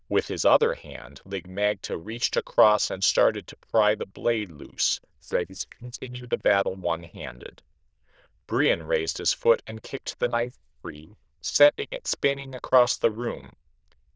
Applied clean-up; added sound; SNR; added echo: neural diffusion model UNIVERSE++.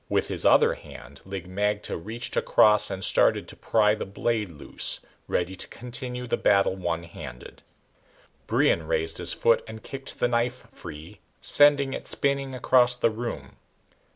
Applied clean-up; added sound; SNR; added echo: none; none; none; none.